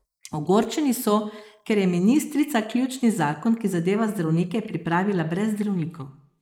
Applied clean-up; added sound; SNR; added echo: neural mask model Resemble Enhance denoiser.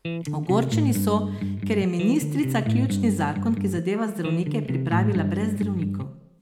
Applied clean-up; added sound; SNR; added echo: none; Electric guitar; 0 dB; none.